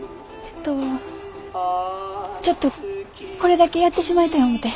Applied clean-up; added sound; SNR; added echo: none; none; none; none.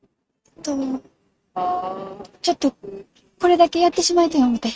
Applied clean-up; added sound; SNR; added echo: neural mask model RNNoise.